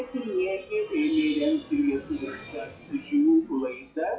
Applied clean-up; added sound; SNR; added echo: classical method WPE with log-MMSE.